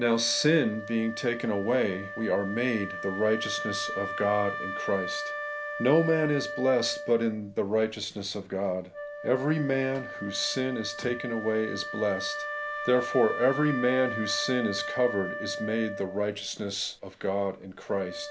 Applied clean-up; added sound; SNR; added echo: none; Wind instrument, woodwind instrument; 8 dB; none.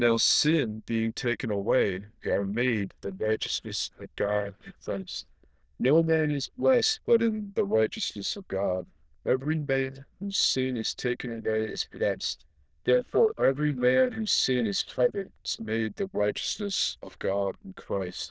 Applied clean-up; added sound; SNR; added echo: neural diffusion model UNIVERSE++.